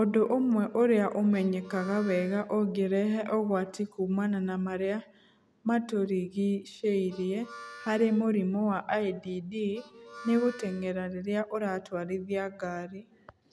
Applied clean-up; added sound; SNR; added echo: none; Harmonica; 20 dB; none.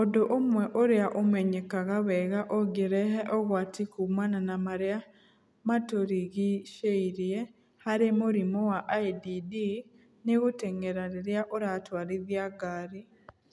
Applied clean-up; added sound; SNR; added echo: none; none; none; none.